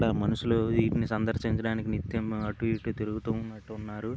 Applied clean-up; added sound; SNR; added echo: none; none; none; none.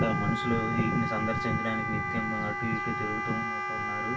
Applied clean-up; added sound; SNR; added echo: none; Wind instrument, woodwind instrument; 1 dB; reverberation time 0.2 s.